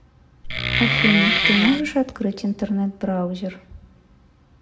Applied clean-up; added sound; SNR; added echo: none; Wood; -3 dB; reverberation time 0.7 s.